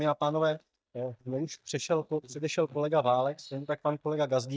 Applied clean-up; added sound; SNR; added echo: neural mask model DeepFilterNet 3.